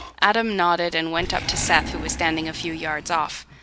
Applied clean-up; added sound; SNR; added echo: none; Animal; 11 dB; none.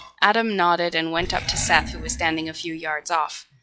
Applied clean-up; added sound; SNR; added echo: classical method log-MMSE.